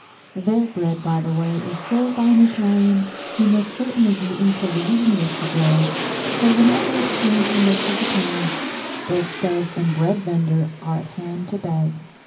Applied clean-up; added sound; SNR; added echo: none; Aircraft; 8 dB; reverberation time 0.4 s.